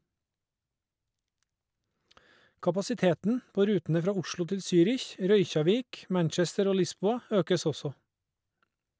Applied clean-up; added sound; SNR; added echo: none; none; none; none.